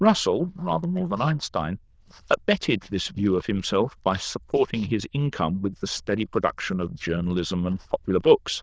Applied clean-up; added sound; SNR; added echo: neural diffusion model UNIVERSE++.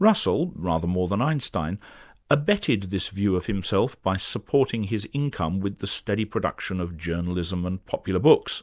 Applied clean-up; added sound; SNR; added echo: none; none; none; none.